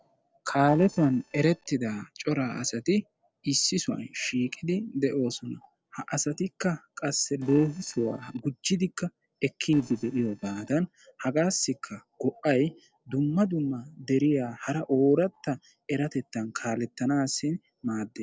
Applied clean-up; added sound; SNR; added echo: neural separator model SepFormer DNS4.